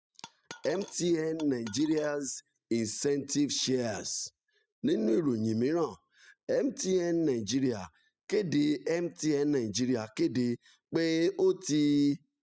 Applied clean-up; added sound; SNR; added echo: classical method spectral subtraction.